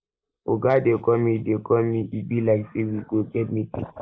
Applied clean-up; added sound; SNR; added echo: neural mask model Resemble Enhance denoiser.